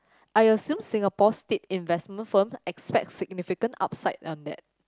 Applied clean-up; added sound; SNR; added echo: none; none; none; none.